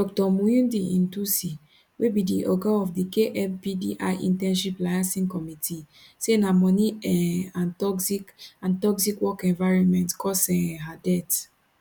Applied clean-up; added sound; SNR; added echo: none; none; none; none.